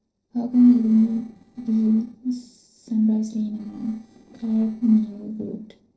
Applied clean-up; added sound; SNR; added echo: neural separator model SepFormer DNS4.